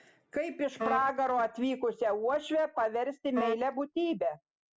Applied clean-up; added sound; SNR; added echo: none; Wind instrument, woodwind instrument; 7 dB; none.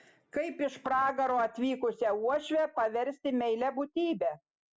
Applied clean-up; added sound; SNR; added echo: none; none; none; none.